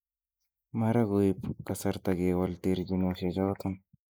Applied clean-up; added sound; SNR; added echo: neural mask model Resemble Enhance denoiser.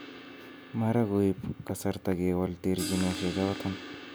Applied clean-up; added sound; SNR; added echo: none; Crash cymbal; 11 dB; none.